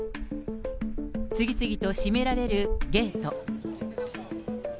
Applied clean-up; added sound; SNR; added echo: none; none; none; none.